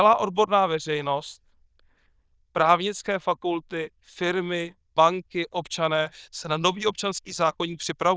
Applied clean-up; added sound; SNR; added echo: neural diffusion model UNIVERSE++.